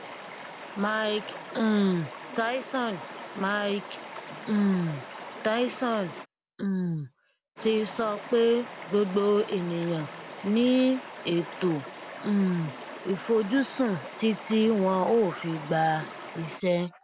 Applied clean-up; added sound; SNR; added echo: none; Stream; 13 dB; none.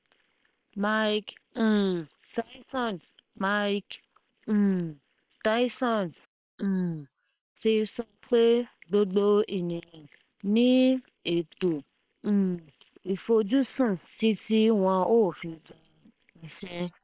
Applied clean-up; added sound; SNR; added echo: neural separator model SepFormer WHAM!.